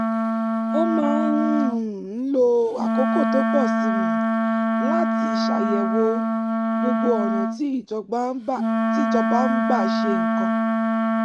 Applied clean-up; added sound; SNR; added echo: neural mask model RNNoise.